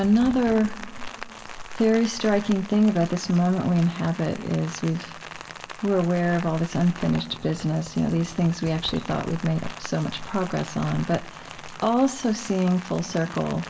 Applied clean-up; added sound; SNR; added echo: none; Rain; 14 dB; reverberation time 2.9 s.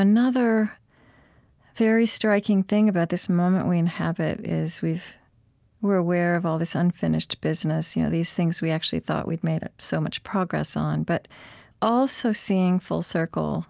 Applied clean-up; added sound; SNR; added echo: none; none; none; none.